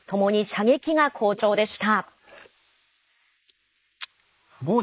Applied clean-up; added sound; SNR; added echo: neural mask model Resemble Enhance denoiser.